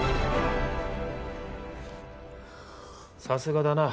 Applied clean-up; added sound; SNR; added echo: none; none; none; none.